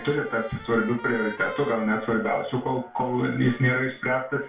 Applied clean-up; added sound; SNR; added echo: none; Trumpet; 19 dB; reverberation time 0.3 s.